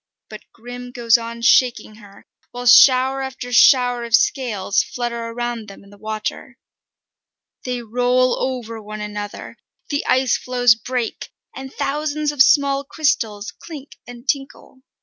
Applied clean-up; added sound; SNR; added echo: none; none; none; none.